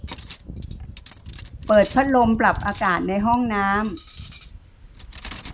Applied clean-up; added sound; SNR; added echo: none; Cutlery, silverware; 12 dB; none.